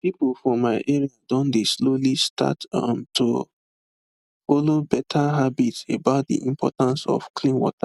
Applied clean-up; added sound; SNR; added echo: none; none; none; none.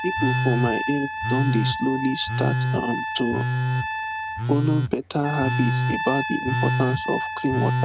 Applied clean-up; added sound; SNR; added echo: none; Telephone + Trumpet; -1 dB; none.